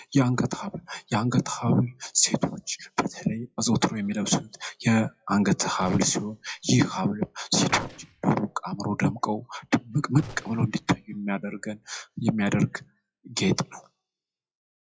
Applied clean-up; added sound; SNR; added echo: classical method WPE with log-MMSE.